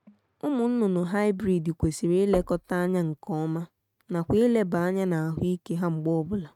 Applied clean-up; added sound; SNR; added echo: neural mask model RNNoise.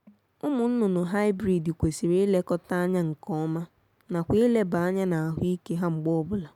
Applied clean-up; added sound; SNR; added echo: none; none; none; none.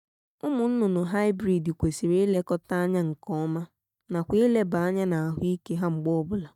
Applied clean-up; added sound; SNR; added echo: neural mask model DeepFilterNet 3.